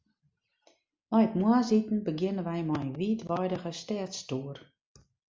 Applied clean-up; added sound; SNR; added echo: none; none; none; none.